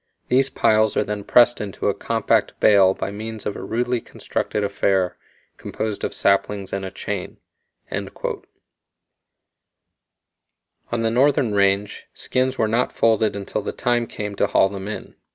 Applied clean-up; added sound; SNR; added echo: none; none; none; none.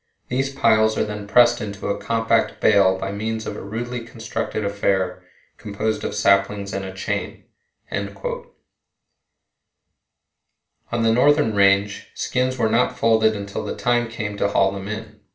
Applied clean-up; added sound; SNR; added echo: none; none; none; reverberation time 0.4 s.